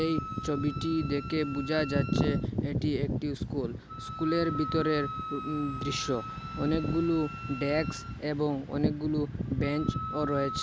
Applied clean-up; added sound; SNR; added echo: none; Wind instrument, woodwind instrument; 11 dB; none.